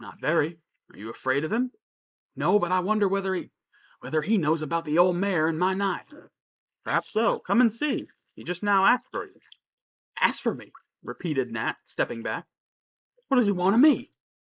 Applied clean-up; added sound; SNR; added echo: neural mask model Resemble Enhance denoiser.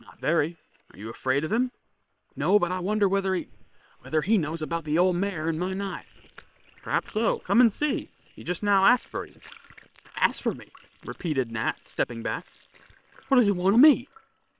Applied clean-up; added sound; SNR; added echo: neural separator model SepFormer WHAM!.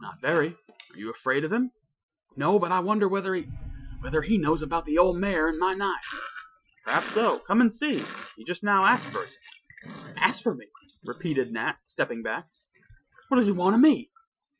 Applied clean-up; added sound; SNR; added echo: classical method Wiener filter.